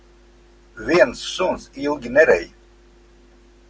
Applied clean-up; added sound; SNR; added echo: none; none; none; none.